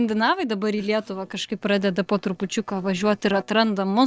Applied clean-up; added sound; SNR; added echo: neural separator model SepFormer DNS4.